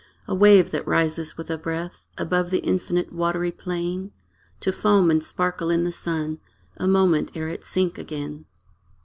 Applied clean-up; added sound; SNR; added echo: none; none; none; none.